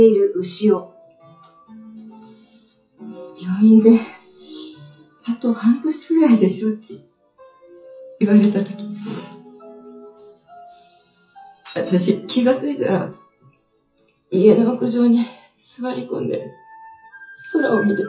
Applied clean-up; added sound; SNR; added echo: classical method WPE with log-MMSE.